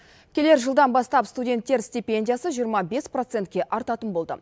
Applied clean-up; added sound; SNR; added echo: none; none; none; none.